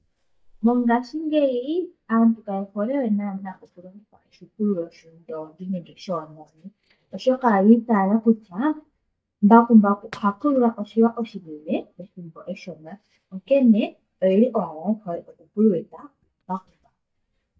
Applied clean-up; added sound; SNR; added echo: neural mask model DeepFilterNet 3.